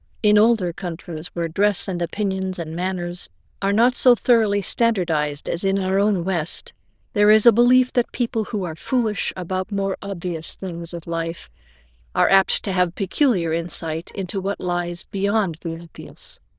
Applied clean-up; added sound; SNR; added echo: neural diffusion model UNIVERSE++.